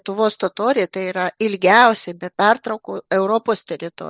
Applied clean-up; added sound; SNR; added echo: none; none; none; none.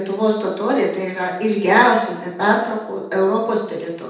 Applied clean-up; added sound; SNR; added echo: none; none; none; reverberation time 0.8 s.